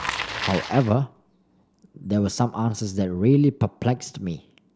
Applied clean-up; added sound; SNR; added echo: none; Bicycle; 13 dB; none.